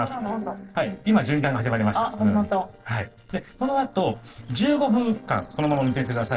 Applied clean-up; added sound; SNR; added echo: neural separator model SepFormer DNS4.